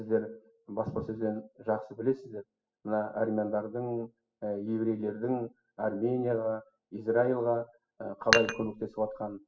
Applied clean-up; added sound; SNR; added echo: classical method spectral subtraction.